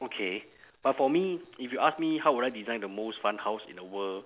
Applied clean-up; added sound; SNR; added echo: none; none; none; none.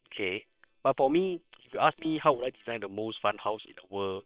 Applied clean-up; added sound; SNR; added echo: neural separator model SepFormer WHAM!.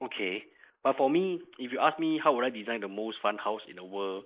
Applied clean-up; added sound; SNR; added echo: neural mask model Resemble Enhance denoiser.